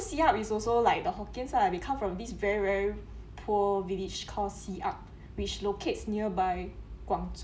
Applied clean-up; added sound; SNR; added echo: none; none; none; none.